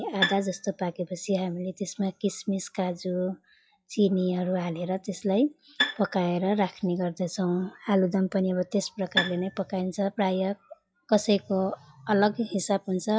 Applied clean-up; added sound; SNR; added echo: classical method WPE with log-MMSE.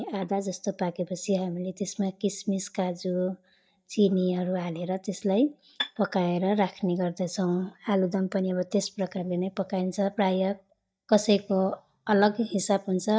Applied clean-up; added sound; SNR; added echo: neural mask model DeepFilterNet 3.